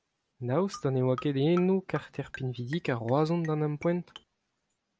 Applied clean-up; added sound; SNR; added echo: none; Marimba, xylophone; 18 dB; none.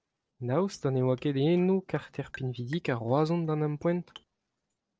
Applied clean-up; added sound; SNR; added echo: neural separator model SepFormer DNS4.